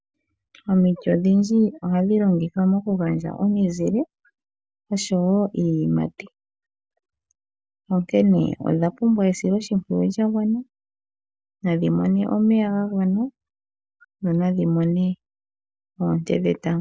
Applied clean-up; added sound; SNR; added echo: none; none; none; none.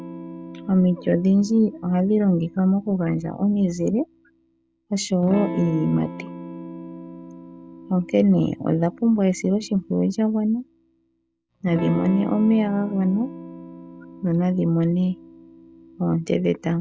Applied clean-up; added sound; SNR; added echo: none; Electric guitar / Strum; 14 dB; none.